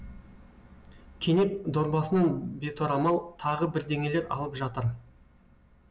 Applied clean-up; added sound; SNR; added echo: none; none; none; none.